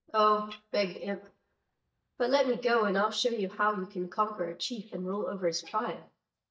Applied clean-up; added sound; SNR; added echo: neural mask model DeepFilterNet 3.